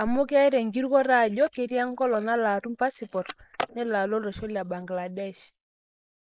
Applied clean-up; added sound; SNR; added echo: neural mask model Resemble Enhance denoiser.